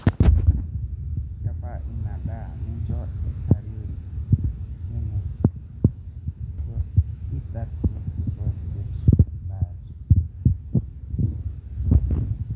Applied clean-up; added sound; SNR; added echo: none; none; none; none.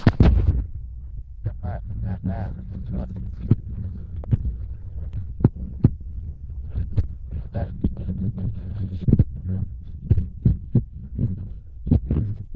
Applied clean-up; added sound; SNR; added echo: neural diffusion model UNIVERSE++.